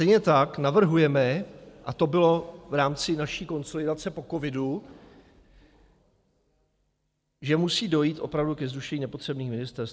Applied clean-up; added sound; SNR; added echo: none; none; none; none.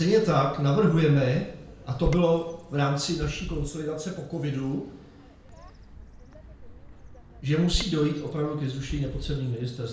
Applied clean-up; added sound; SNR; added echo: none; Bird vocalization, bird call, bird song; 12 dB; reverberation time 0.5 s.